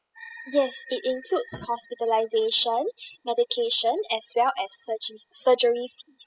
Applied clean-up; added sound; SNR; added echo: classical method spectral subtraction.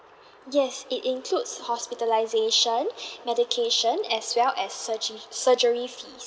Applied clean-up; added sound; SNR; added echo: none; none; none; none.